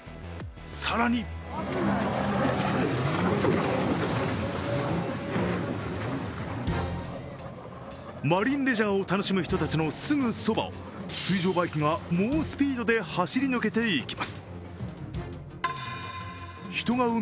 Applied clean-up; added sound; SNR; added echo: none; none; none; none.